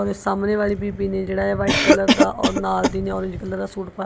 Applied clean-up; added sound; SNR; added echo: none; Cough; -1 dB; none.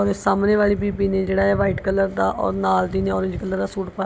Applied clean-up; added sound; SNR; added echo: none; none; none; none.